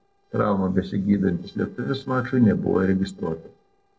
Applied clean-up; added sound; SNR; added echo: neural separator model SepFormer DNS4.